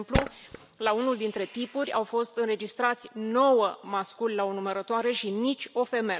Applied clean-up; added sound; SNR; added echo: none; Tools; 7 dB; none.